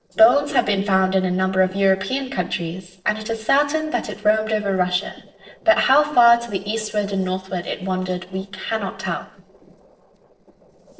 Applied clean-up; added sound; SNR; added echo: neural separator model SepFormer DNS4.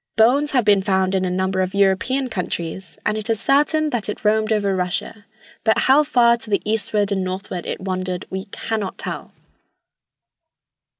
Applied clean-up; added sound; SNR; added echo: none; none; none; none.